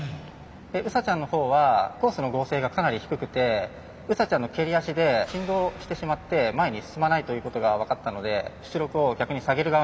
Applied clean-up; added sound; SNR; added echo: none; none; none; none.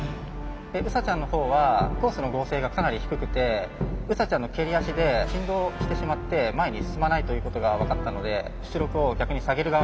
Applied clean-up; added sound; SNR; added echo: none; Brass instrument; 5 dB; none.